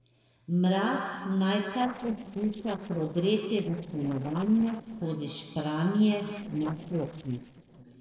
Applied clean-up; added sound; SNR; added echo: neural separator model SepFormer DNS4.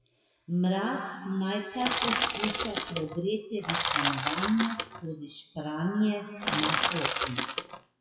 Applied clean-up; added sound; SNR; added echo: classical method WPE with log-MMSE.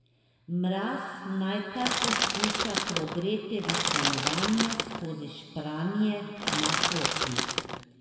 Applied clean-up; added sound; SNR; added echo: none; Crushing; -3 dB; reverberation time 2.2 s.